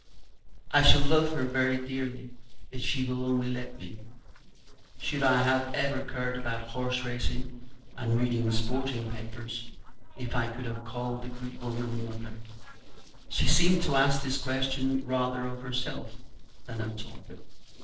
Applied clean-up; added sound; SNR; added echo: neural separator model SepFormer DNS4.